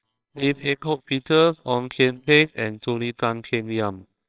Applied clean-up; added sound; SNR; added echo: neural separator model SepFormer WHAMR!.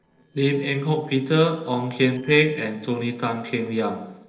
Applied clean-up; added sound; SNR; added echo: neural separator model SepFormer DNS4.